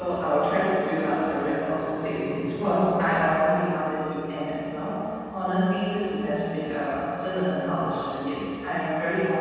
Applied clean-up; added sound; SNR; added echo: none; none; none; reverberation time 2.1 s.